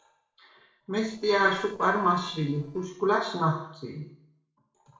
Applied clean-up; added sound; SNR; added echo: neural separator model SepFormer DNS4.